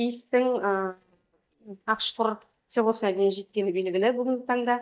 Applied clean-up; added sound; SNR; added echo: neural mask model DeepFilterNet 3.